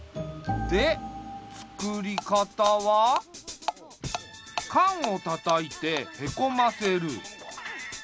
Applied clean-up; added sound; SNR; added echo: none; none; none; none.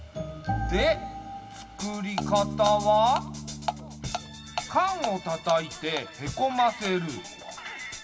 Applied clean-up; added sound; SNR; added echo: none; Bass guitar; 13 dB; reverberation time 0.8 s.